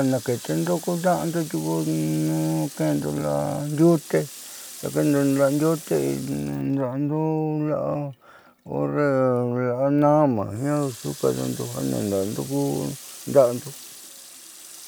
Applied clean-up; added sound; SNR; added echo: none; Water tap, faucet; 18 dB; none.